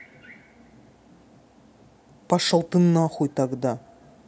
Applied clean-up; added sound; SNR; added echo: none; none; none; none.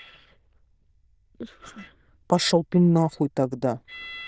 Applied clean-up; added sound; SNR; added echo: neural diffusion model UNIVERSE++.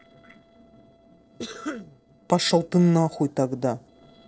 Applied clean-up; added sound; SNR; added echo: neural separator model SepFormer DNS4.